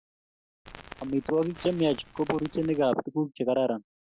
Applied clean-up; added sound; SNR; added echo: none; Crackle; 18 dB; none.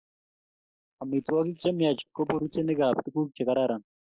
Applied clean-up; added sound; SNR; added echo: neural mask model Resemble Enhance denoiser.